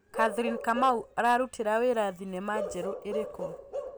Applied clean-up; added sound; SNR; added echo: none; Bark / Livestock, farm animals, working animals; 9 dB; none.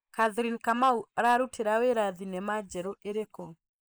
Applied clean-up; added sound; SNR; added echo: neural mask model Resemble Enhance denoiser.